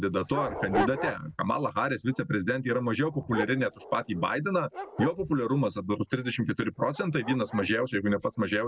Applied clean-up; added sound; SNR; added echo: none; Dog; 10 dB; none.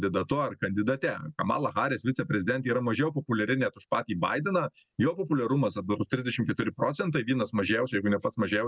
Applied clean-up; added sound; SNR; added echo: none; none; none; none.